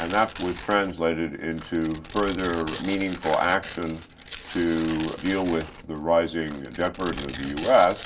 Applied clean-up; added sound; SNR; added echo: none; Tearing; 12 dB; reverberation time 0.2 s.